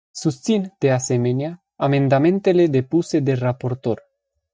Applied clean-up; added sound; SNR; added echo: neural mask model DeepFilterNet 3.